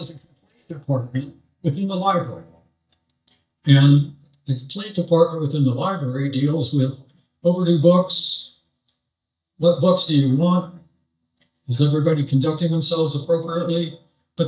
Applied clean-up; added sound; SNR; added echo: neural mask model DeepFilterNet 3.